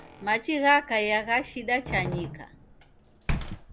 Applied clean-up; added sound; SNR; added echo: none; Slam; 9 dB; none.